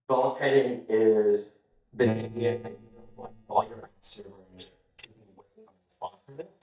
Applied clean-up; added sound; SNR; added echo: neural mask model DeepFilterNet 3.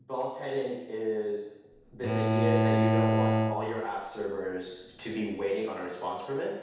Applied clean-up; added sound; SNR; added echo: none; Bowed string instrument; -5 dB; reverberation time 0.8 s.